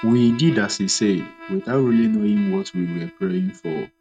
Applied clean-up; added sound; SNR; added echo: neural mask model RNNoise.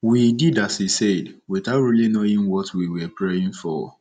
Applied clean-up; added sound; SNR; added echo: none; none; none; none.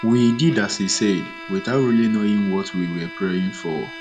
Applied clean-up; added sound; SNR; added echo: none; Bowed string instrument; 16 dB; none.